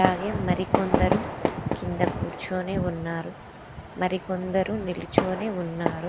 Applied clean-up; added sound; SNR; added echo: none; Fireworks; 3 dB; none.